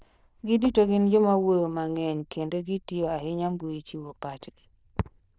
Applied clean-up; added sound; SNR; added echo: neural diffusion model UNIVERSE++.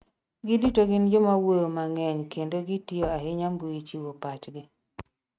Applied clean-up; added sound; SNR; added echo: neural mask model RNNoise.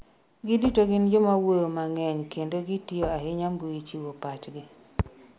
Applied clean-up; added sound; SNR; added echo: none; Knock / Wood / Percussion; 17 dB; none.